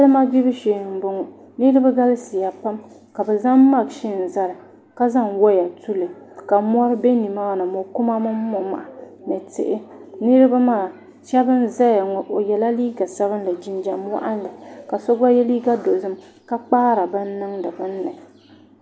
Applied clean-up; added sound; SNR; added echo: none; none; none; none.